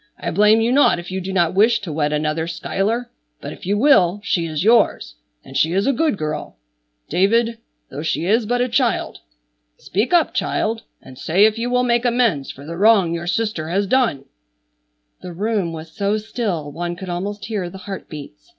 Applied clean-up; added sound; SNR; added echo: none; none; none; none.